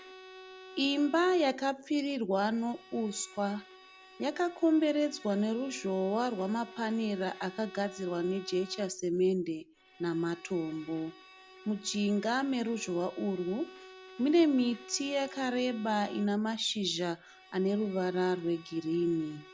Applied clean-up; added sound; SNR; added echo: none; Bowed string instrument; 20 dB; none.